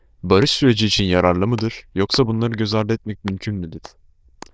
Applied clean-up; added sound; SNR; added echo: neural diffusion model UNIVERSE++.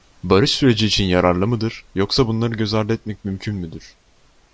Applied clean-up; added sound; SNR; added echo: none; none; none; none.